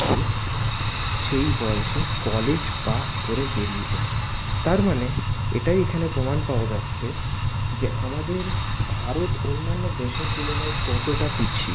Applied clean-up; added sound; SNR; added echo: none; Fire; -3 dB; none.